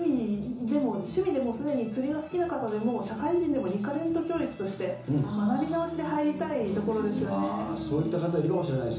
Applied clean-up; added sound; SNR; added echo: none; none; none; reverberation time 0.7 s.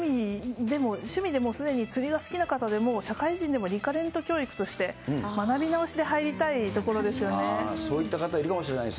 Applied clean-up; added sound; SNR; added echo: none; none; none; none.